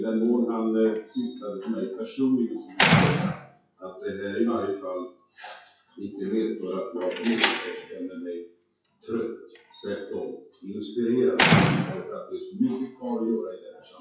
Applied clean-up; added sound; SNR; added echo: classical method WPE with log-MMSE.